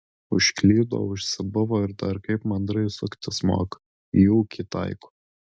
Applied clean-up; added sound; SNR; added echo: none; none; none; none.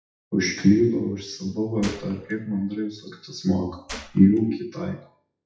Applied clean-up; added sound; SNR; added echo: classical method WPE with log-MMSE.